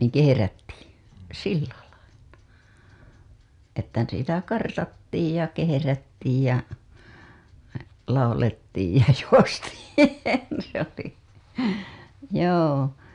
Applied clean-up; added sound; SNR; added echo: none; none; none; none.